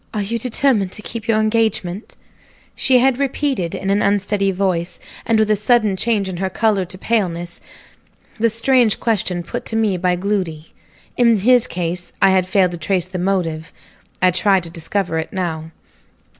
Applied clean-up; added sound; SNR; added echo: none; none; none; none.